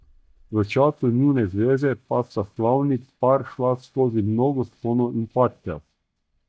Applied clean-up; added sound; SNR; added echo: neural mask model DeepFilterNet 3.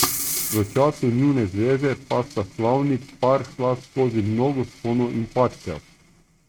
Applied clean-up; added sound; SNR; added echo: neural mask model RNNoise.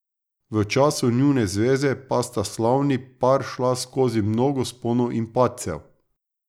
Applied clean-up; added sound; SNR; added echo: none; none; none; none.